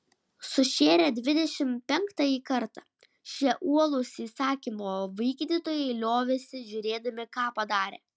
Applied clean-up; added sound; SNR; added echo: none; none; none; none.